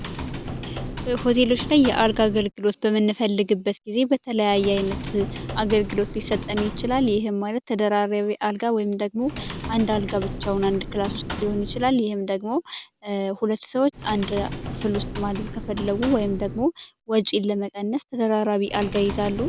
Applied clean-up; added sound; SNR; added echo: none; Typing; 11 dB; none.